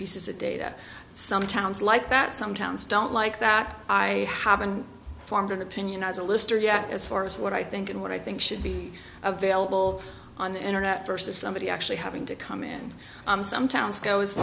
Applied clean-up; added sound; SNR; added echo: none; none; none; none.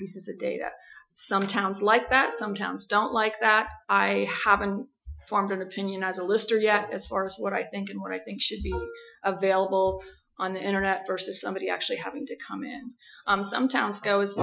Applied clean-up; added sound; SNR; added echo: classical method Wiener filter.